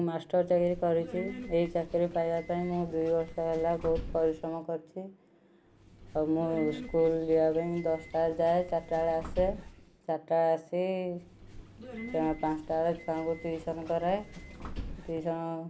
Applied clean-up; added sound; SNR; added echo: none; Subway, metro, underground; 14 dB; none.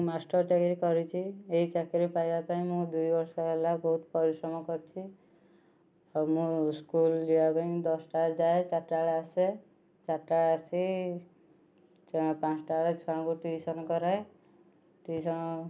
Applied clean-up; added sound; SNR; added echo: none; none; none; none.